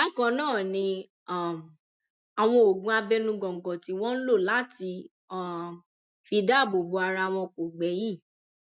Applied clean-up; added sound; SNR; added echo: none; none; none; none.